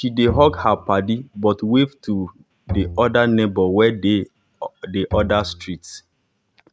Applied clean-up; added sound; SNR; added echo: neural mask model RNNoise.